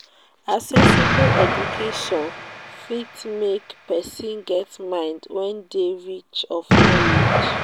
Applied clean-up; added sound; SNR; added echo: none; Explosion; -5 dB; none.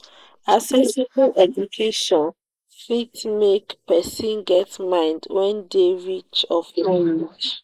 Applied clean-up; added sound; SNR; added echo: neural mask model Resemble Enhance denoiser.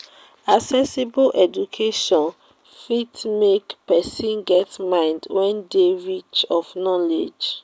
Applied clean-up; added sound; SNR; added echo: none; none; none; none.